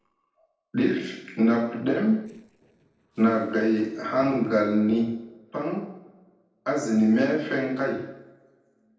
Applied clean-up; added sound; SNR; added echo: neural separator model SepFormer DNS4.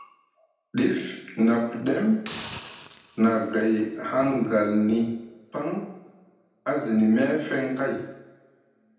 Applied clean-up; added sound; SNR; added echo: none; Hiss; 14 dB; reverberation time 0.9 s.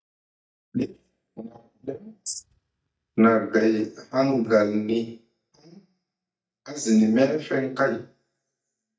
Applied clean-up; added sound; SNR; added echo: neural mask model DeepFilterNet 3.